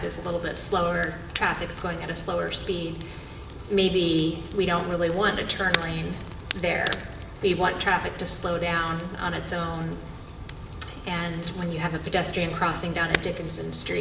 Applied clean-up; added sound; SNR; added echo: none; Crackle; 9 dB; reverberation time 2.5 s.